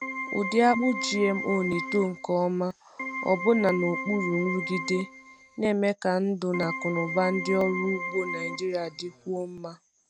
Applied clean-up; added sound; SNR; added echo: none; Keyboard (musical); 7 dB; none.